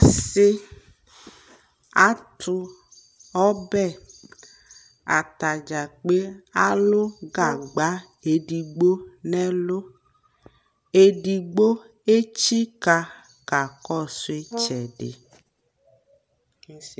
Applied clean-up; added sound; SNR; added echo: none; Brass instrument; 13 dB; none.